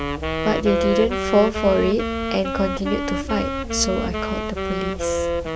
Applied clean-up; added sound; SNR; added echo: none; Wind instrument, woodwind instrument; 2 dB; none.